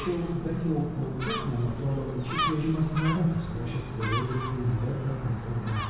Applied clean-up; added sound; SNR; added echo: none; Gull, seagull; 7 dB; reverberation time 1.0 s.